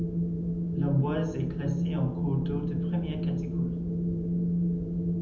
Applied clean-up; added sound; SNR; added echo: none; Wind; -5 dB; reverberation time 0.7 s.